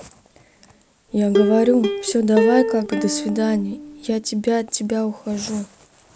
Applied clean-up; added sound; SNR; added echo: none; Plucked string instrument; 3 dB; none.